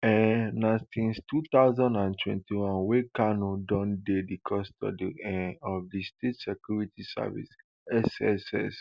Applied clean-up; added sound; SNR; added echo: none; none; none; none.